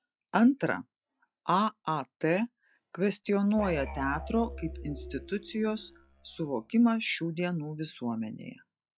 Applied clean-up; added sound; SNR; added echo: classical method log-MMSE.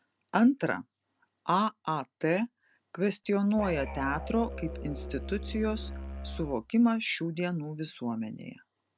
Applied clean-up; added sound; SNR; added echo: none; Musical instrument; 8 dB; none.